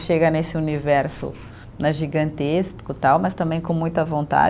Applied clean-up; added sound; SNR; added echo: none; none; none; none.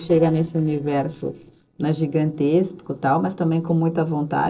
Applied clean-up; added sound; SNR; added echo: neural separator model SepFormer DNS4.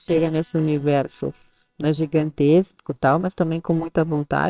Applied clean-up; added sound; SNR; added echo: neural separator model SepFormer WHAMR!.